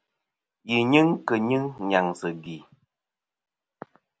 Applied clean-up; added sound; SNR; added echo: none; none; none; none.